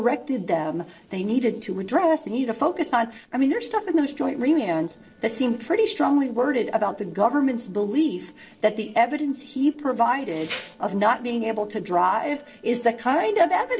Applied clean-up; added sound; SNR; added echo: neural separator model SepFormer DNS4.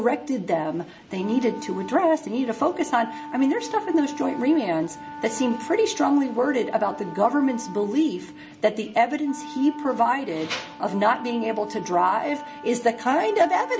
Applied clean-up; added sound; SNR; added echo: none; Wind instrument, woodwind instrument; 15 dB; none.